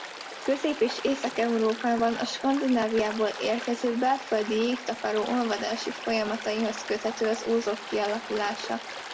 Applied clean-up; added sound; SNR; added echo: none; Stream; 11 dB; reverberation time 0.3 s.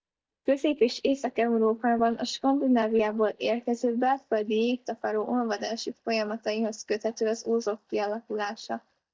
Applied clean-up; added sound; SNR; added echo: neural mask model DeepFilterNet 3.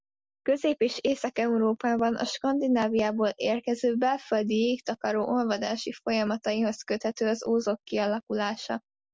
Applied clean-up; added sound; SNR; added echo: none; none; none; none.